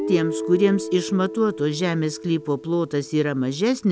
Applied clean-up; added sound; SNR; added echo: none; Guitar; 10 dB; none.